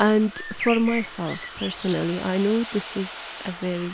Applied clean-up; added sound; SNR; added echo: none; Bird + Domestic sounds, home sounds; 10 dB; none.